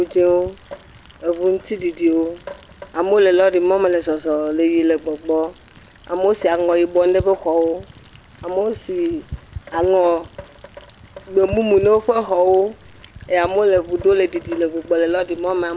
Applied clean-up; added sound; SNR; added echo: none; Rain; 19 dB; none.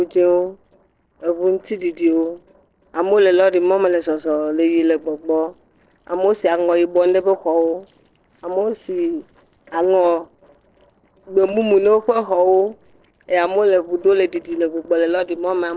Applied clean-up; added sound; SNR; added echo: neural separator model SepFormer DNS4.